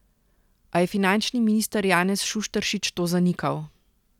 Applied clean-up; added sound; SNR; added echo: none; none; none; none.